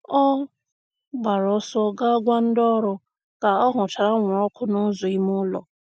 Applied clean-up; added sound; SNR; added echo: none; none; none; none.